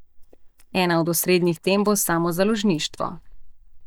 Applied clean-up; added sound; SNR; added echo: neural mask model DeepFilterNet 3.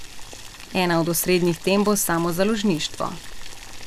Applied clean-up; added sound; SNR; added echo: none; Boiling; 17 dB; none.